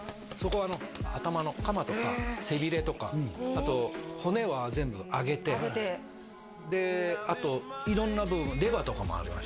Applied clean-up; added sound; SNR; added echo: none; none; none; none.